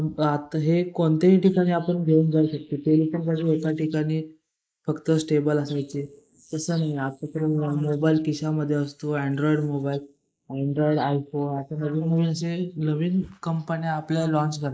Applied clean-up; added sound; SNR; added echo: neural mask model Resemble Enhance denoiser.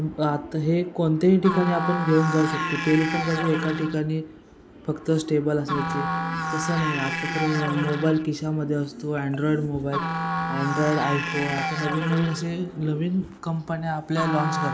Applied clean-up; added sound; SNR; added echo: none; Musical instrument; 5 dB; none.